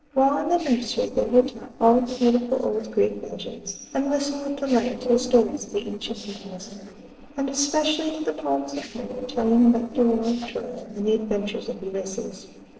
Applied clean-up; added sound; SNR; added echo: neural separator model SepFormer DNS4.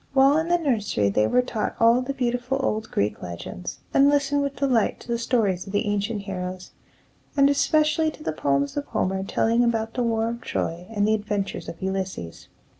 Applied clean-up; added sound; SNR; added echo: none; none; none; none.